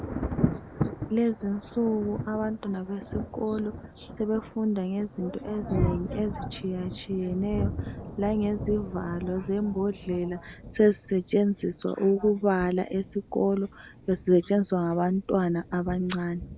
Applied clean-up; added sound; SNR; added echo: none; Thunder; 9 dB; none.